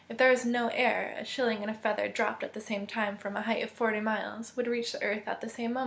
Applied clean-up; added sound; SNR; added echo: none; none; none; none.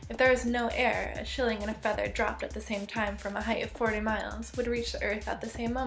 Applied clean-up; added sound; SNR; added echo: none; Drum kit; 12 dB; none.